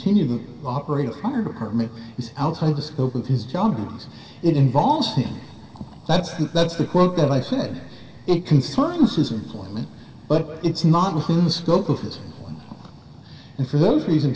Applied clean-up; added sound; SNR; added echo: none; none; none; reverberation time 2.0 s.